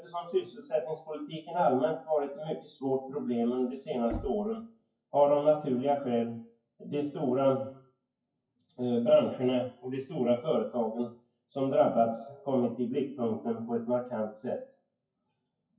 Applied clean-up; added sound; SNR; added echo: classical method WPE with log-MMSE.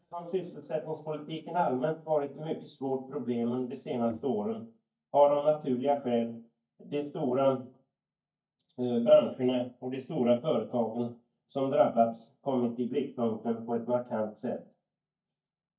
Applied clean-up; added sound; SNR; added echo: neural mask model DeepFilterNet 3.